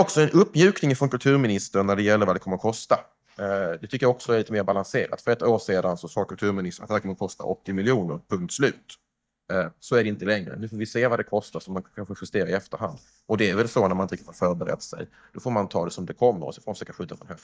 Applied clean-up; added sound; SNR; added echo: neural mask model DeepFilterNet 3.